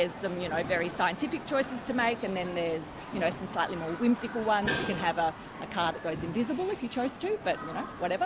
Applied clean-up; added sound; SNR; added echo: none; Gong; 4 dB; none.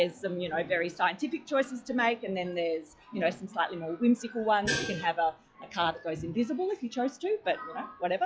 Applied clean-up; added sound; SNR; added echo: classical method log-MMSE.